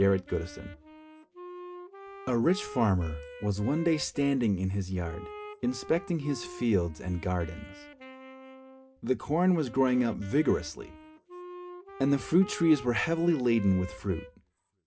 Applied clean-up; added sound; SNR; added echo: none; Wind instrument, woodwind instrument; 16 dB; reverberation time 0.3 s.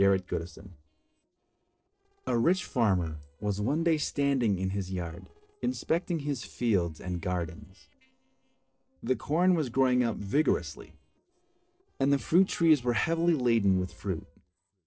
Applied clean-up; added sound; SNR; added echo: neural separator model SepFormer DNS4.